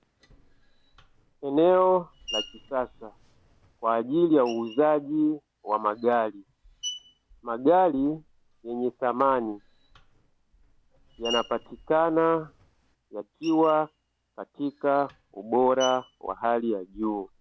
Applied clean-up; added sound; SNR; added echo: none; Screech; 18 dB; none.